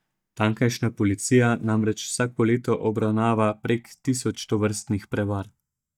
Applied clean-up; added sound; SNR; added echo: neural mask model DeepFilterNet 3.